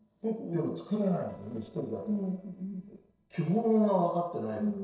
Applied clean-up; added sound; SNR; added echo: neural separator model SepFormer DNS4.